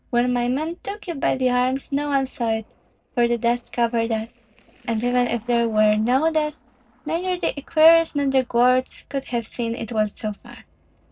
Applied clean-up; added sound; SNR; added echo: neural separator model SepFormer DNS4.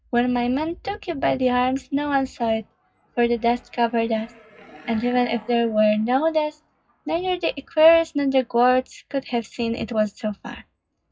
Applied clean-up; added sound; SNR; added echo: classical method WPE with log-MMSE.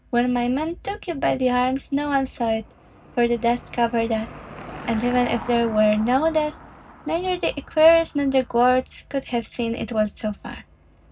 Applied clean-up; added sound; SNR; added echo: none; Car passing by / Engine; 19 dB; reverberation time 0.4 s.